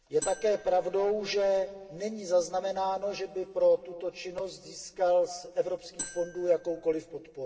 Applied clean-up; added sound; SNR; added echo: none; Marimba, xylophone; 13 dB; reverberation time 2.9 s.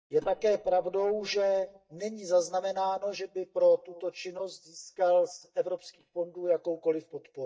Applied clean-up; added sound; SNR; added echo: neural mask model DeepFilterNet 3.